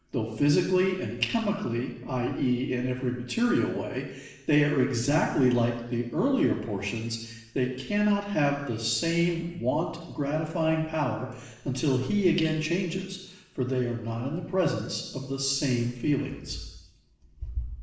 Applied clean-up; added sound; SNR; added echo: none; none; none; reverberation time 0.9 s.